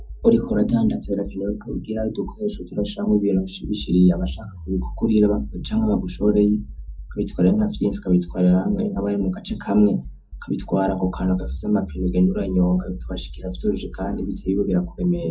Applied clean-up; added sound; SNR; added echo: none; Accelerating, revving, vroom; 12 dB; reverberation time 0.3 s.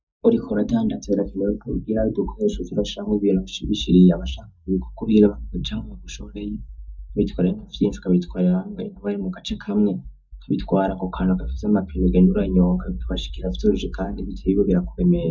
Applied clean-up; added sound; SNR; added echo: neural mask model DeepFilterNet 3.